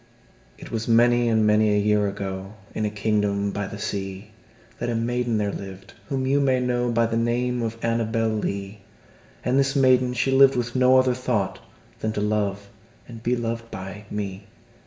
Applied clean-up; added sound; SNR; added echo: none; none; none; reverberation time 0.6 s.